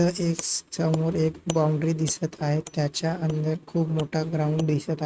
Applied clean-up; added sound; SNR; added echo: neural mask model RNNoise.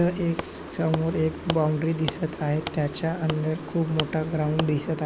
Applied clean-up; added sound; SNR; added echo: none; Wood; 10 dB; none.